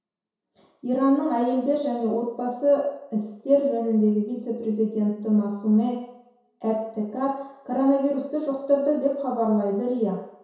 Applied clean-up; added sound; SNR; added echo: none; none; none; reverberation time 0.7 s.